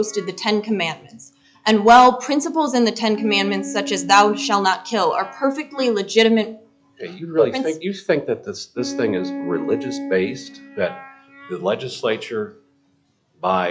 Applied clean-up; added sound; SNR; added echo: classical method log-MMSE.